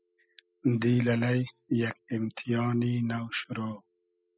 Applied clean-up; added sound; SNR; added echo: classical method spectral subtraction.